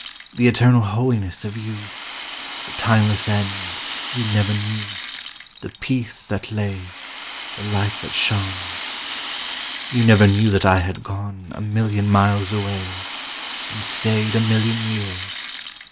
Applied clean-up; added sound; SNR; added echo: none; Rattle (instrument); 11 dB; none.